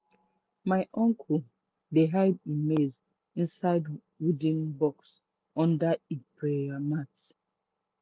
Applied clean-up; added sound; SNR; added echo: none; none; none; none.